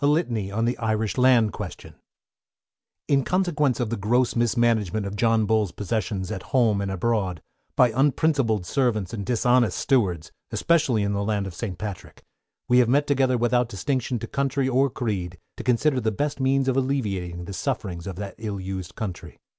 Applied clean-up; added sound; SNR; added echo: none; none; none; none.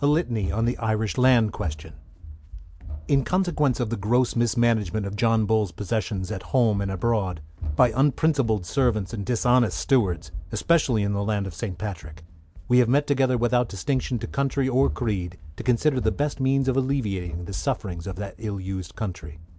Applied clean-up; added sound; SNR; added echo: none; Run; 12 dB; none.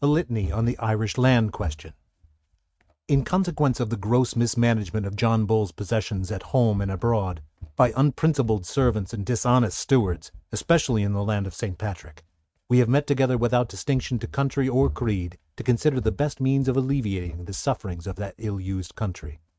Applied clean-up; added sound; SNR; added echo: neural mask model RNNoise.